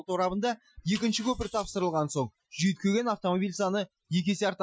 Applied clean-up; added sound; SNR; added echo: classical method Wiener filter.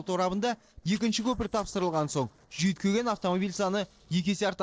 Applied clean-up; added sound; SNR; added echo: neural separator model SepFormer DNS4.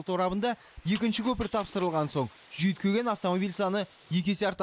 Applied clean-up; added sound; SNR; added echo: neural mask model Resemble Enhance denoiser.